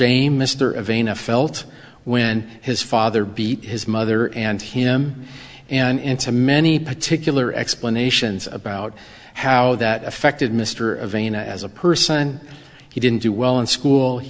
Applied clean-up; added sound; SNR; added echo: none; none; none; none.